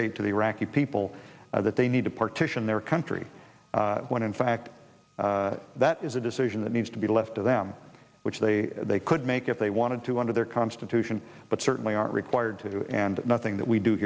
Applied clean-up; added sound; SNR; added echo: none; none; none; none.